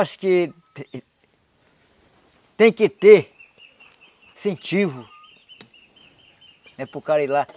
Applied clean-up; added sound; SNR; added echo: none; none; none; none.